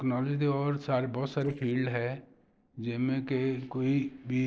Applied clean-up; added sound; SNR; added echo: neural separator model SepFormer DNS4.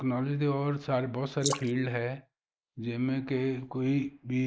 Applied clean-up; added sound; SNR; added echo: neural mask model Resemble Enhance denoiser.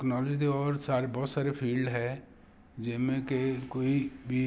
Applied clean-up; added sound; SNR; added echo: none; none; none; none.